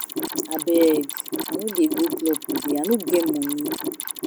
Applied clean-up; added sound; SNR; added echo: none; Mechanisms; 5 dB; none.